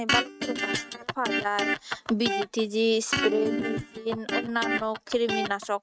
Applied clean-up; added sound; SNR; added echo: neural mask model RNNoise.